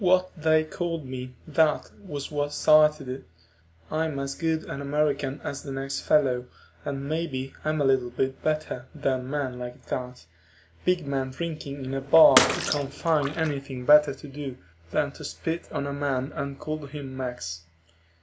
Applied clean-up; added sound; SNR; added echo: none; Bathtub (filling or washing) / Water / Splash, splatter; 2 dB; none.